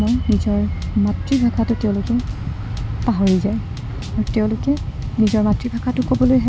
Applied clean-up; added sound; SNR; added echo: none; Drum kit; 15 dB; none.